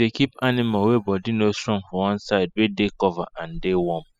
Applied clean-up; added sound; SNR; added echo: classical method spectral subtraction.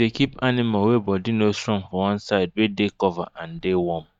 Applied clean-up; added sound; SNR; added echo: neural mask model DeepFilterNet 3.